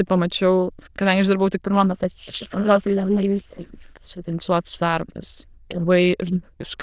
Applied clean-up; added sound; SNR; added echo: neural diffusion model UNIVERSE++.